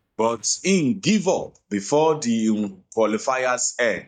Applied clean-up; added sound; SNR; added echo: neural mask model DeepFilterNet 3.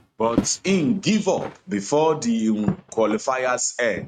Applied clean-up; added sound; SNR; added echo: neural mask model RNNoise.